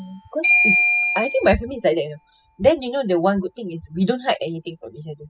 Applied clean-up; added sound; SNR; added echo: classical method spectral subtraction.